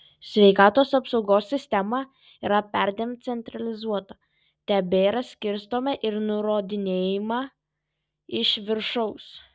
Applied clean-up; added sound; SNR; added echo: none; none; none; none.